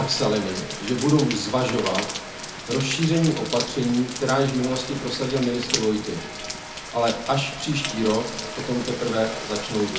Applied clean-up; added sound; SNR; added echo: none; Rain; 8 dB; reverberation time 0.3 s.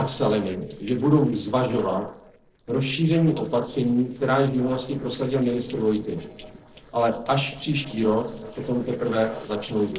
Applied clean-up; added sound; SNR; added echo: neural separator model SepFormer DNS4.